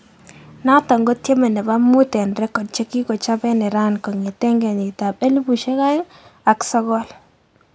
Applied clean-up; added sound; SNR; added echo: none; none; none; none.